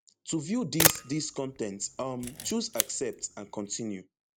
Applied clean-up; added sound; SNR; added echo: none; Camera; -1 dB; none.